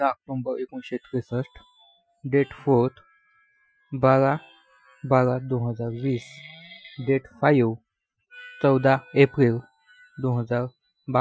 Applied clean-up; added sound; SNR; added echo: classical method Wiener filter.